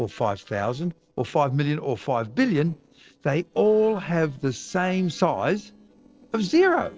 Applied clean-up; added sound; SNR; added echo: neural separator model SepFormer DNS4.